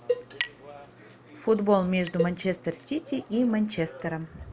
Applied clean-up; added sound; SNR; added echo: none; Cowbell + Chink, clink; 9 dB; none.